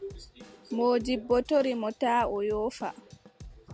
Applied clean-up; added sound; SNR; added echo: none; Drum / Drum kit; 20 dB; none.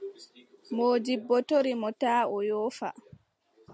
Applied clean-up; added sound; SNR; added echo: none; none; none; none.